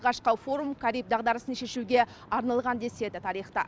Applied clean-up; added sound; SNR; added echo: none; none; none; none.